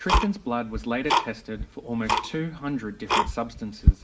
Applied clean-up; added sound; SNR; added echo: none; Tick-tock; -4 dB; reverberation time 0.5 s.